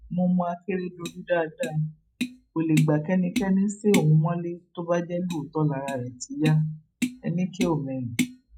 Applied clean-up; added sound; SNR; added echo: classical method log-MMSE.